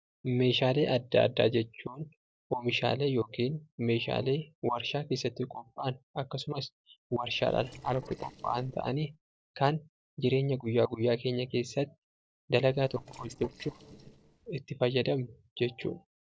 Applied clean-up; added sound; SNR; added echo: neural separator model SepFormer DNS4.